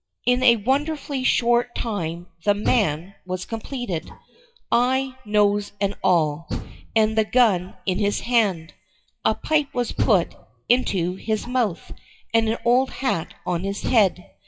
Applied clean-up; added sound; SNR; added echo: classical method WPE with log-MMSE.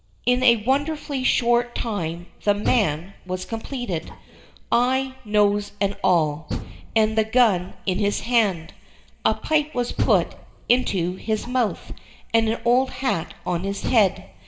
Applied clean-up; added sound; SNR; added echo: none; Door; 13 dB; reverberation time 0.9 s.